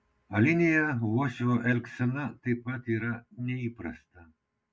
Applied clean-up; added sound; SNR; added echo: none; none; none; none.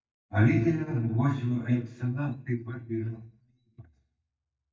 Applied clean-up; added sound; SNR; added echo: neural mask model DeepFilterNet 3.